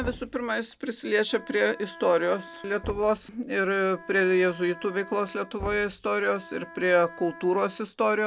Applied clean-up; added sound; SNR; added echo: none; Knock + Wind instrument, woodwind instrument; 17 dB; none.